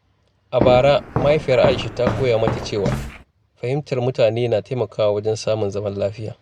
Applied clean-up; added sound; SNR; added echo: none; Walk, footsteps; 5 dB; none.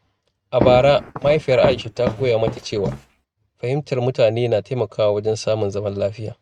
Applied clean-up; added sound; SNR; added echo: neural mask model RNNoise.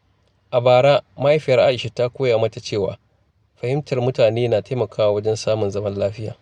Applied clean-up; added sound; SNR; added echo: none; none; none; none.